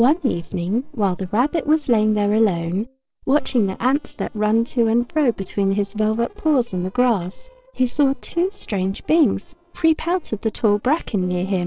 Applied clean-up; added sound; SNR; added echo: neural separator model SepFormer DNS4.